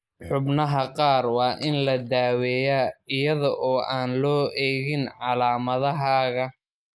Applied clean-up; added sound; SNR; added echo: neural mask model Resemble Enhance denoiser.